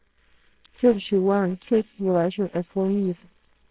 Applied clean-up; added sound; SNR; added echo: neural separator model SepFormer WHAMR!.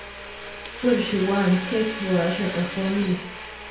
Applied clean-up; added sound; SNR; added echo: none; Domestic sounds, home sounds; 10 dB; reverberation time 0.5 s.